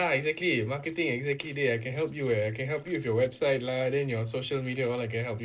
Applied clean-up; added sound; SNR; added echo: neural separator model SepFormer DNS4.